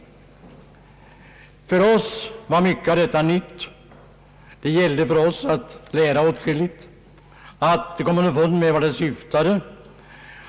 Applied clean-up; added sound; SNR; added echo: none; none; none; none.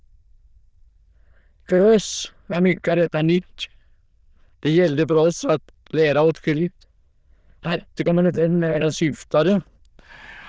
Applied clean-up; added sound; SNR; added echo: neural diffusion model UNIVERSE++.